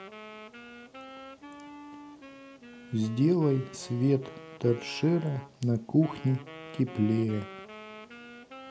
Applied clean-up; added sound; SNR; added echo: none; Wind instrument, woodwind instrument; 16 dB; none.